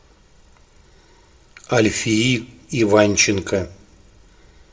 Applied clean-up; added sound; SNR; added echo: none; none; none; reverberation time 0.3 s.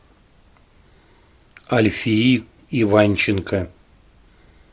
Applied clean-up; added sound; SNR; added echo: none; none; none; none.